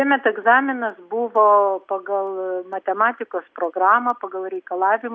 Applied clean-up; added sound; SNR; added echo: none; none; none; none.